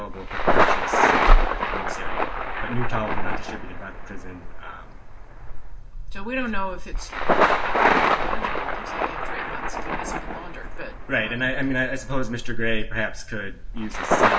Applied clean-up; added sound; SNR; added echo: none; Thunder; 1 dB; reverberation time 0.2 s.